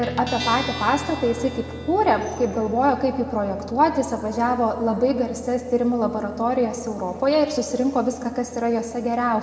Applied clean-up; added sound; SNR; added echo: none; Guitar; 15 dB; reverberation time 1.8 s.